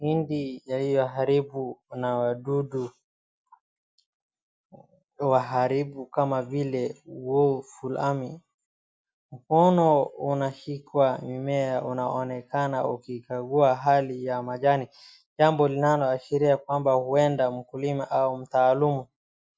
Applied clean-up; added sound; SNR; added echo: none; none; none; none.